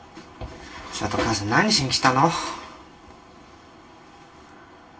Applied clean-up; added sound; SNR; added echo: none; none; none; reverberation time 0.2 s.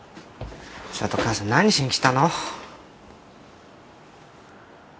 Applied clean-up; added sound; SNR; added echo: none; none; none; none.